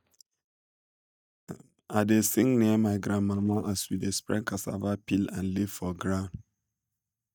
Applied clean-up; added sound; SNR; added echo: neural mask model DeepFilterNet 3.